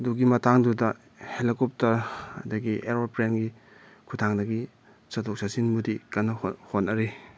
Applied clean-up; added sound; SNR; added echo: none; none; none; none.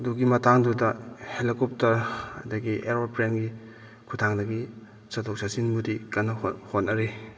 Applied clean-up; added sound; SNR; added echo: none; none; none; reverberation time 2.7 s.